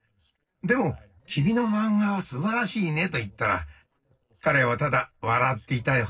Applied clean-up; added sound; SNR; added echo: neural separator model SepFormer DNS4.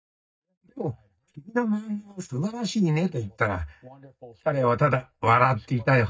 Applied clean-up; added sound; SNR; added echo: neural mask model DeepFilterNet 3.